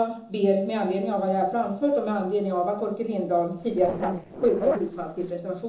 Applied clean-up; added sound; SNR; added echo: neural separator model SepFormer DNS4.